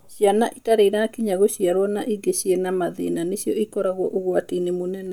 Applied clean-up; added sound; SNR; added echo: none; none; none; none.